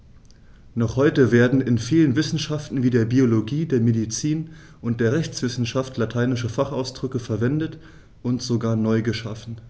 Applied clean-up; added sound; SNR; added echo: none; none; none; none.